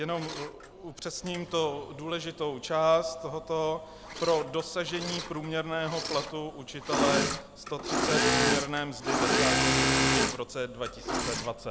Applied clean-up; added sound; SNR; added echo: none; Engine / Mechanisms; -1 dB; none.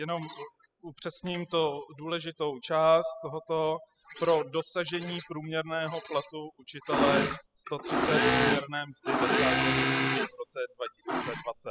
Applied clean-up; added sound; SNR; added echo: classical method spectral subtraction.